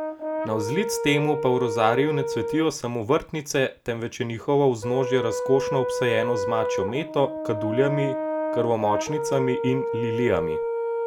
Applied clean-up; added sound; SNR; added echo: none; Brass instrument; 3 dB; none.